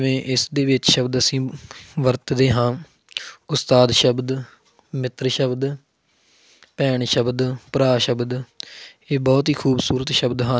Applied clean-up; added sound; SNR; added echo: none; none; none; none.